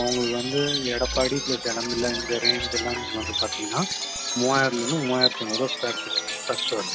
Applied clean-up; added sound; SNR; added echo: none; Bird vocalization, bird call, bird song + Chime; 2 dB; none.